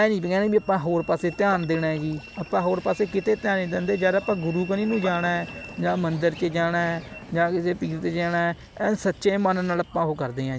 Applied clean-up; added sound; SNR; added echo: none; Liquid + Train; 18 dB; none.